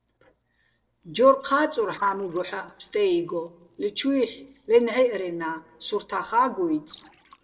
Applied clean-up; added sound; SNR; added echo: neural separator model SepFormer DNS4.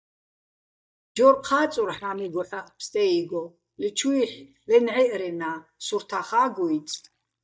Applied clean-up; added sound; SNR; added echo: neural mask model DeepFilterNet 3.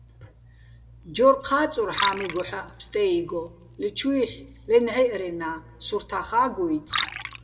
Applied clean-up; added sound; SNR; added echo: none; Liquid; 10 dB; reverberation time 0.8 s.